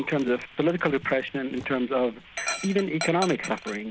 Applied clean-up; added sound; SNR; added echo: none; Dog; 12 dB; none.